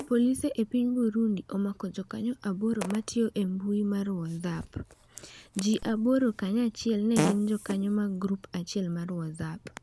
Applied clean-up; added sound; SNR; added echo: none; Fart; 12 dB; none.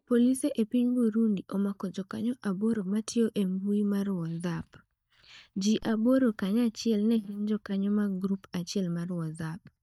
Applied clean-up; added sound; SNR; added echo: neural mask model DeepFilterNet 3.